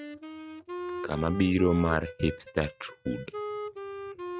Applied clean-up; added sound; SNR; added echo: neural mask model RNNoise.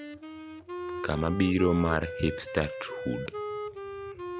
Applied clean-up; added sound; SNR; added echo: none; Wind instrument, woodwind instrument; 7 dB; none.